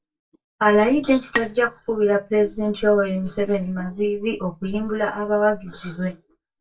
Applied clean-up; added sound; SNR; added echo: neural mask model DeepFilterNet 3.